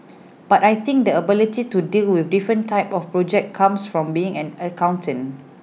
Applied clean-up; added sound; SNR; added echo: none; none; none; none.